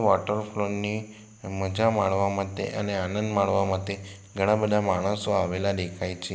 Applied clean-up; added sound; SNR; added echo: none; none; none; none.